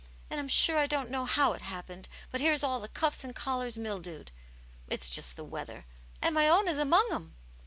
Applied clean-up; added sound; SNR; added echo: none; none; none; none.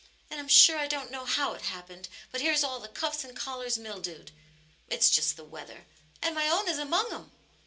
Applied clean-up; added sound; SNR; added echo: none; none; none; reverberation time 0.2 s.